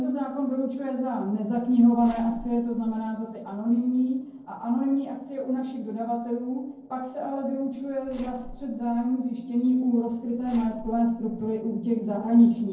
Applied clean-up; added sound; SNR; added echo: neural separator model SepFormer DNS4.